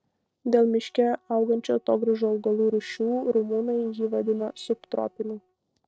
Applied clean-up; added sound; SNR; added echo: neural separator model SepFormer DNS4.